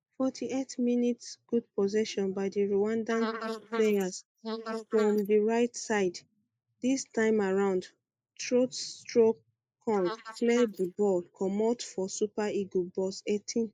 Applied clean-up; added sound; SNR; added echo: neural mask model Resemble Enhance denoiser.